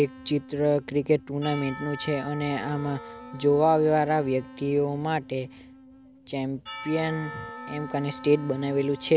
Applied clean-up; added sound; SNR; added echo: none; Wind instrument, woodwind instrument + Church bell / Percussion; 15 dB; none.